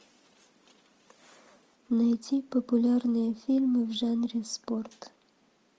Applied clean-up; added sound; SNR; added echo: none; none; none; none.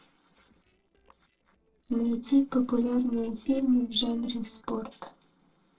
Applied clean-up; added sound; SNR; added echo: neural separator model SepFormer DNS4.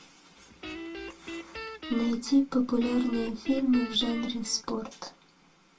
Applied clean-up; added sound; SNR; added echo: none; Guitar; 11 dB; reverberation time 0.1 s.